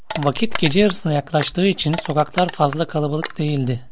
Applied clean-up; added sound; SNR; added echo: none; Crushing; 14 dB; none.